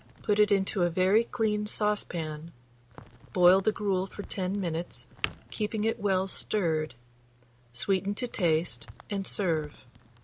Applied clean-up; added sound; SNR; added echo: none; Crack; 19 dB; none.